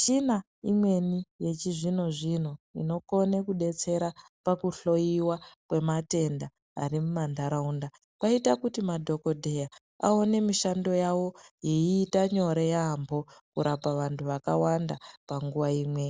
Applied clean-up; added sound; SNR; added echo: none; none; none; none.